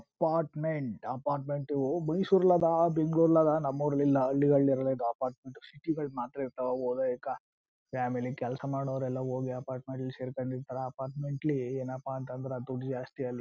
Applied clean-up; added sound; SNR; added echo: none; none; none; none.